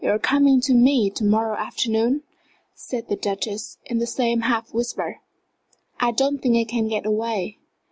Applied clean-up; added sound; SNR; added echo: none; none; none; none.